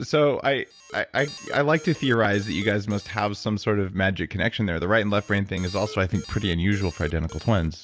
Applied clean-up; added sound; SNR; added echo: none; Alarm; 19 dB; none.